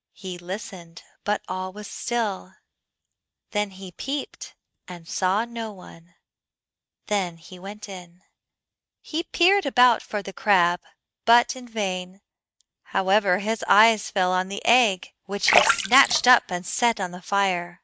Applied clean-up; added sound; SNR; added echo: neural mask model RNNoise.